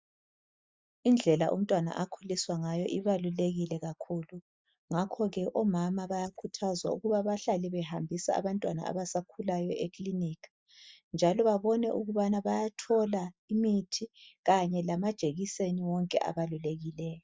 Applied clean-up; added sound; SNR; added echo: neural mask model DeepFilterNet 3.